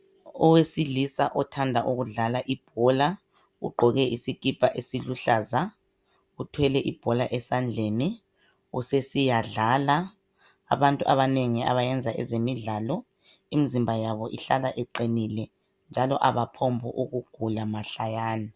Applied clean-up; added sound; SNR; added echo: none; none; none; none.